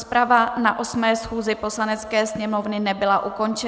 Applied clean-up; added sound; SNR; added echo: none; none; none; none.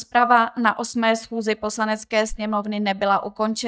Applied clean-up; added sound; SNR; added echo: neural mask model DeepFilterNet 3.